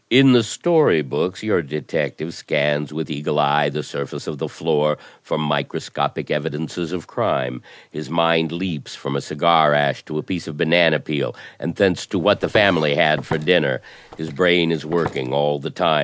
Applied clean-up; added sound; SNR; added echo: none; Walk, footsteps; 14 dB; none.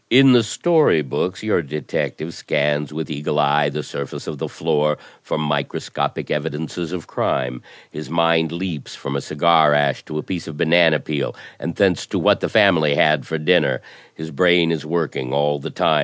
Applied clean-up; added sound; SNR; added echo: none; none; none; none.